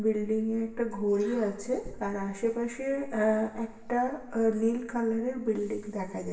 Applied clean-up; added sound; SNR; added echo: none; none; none; reverberation time 1.1 s.